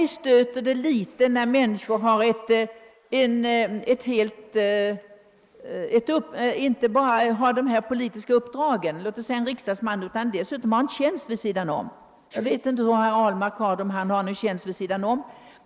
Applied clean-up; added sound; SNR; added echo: neural mask model Resemble Enhance denoiser.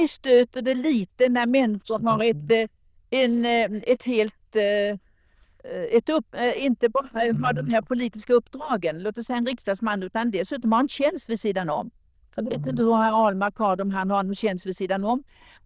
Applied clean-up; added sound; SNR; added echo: neural diffusion model UNIVERSE++.